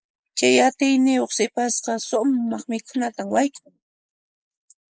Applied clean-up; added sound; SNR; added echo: neural mask model Resemble Enhance denoiser.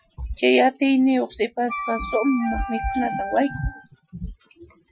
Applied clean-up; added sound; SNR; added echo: classical method Wiener filter.